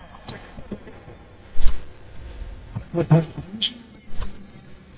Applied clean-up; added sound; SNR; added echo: neural mask model DeepFilterNet 3.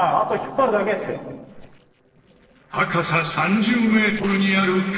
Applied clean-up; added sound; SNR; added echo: neural separator model SepFormer DNS4.